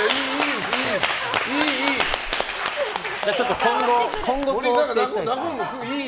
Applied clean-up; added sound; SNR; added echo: none; Squeak; 19 dB; none.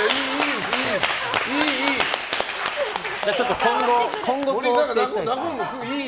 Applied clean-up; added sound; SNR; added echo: none; none; none; none.